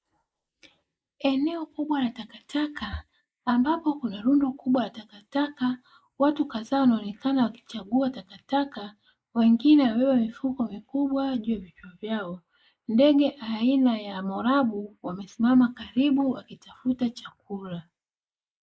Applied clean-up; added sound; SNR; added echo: neural mask model Resemble Enhance denoiser.